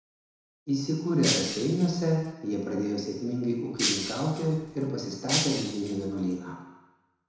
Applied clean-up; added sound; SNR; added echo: none; Shatter; 4 dB; reverberation time 1.0 s.